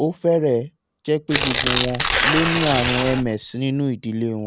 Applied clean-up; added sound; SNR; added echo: none; Tearing; 0 dB; none.